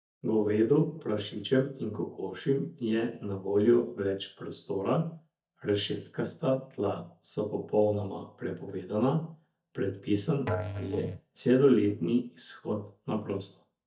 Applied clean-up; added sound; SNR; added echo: neural mask model DeepFilterNet 3.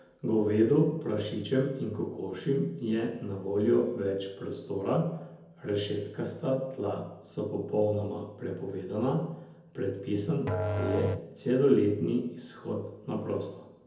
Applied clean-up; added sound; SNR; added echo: none; Musical instrument; 5 dB; reverberation time 0.5 s.